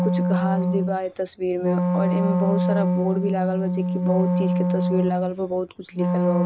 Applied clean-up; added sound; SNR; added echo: none; Wind instrument, woodwind instrument; -4 dB; none.